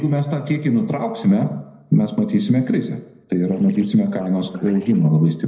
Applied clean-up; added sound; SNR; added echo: neural separator model SepFormer DNS4.